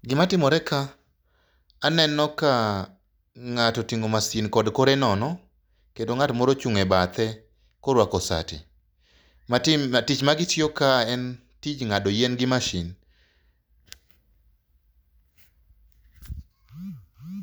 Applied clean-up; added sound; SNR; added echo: none; none; none; none.